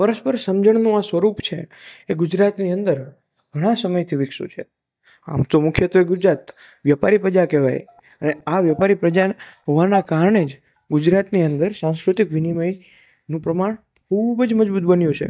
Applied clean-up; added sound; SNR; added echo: neural mask model DeepFilterNet 3.